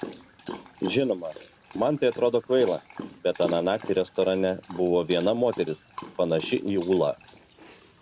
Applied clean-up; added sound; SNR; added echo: none; Dog; 16 dB; none.